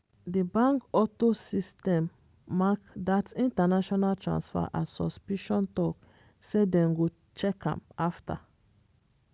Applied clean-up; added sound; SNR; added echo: none; none; none; none.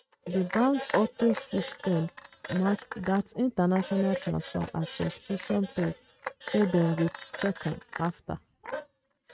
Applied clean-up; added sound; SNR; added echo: neural mask model RNNoise.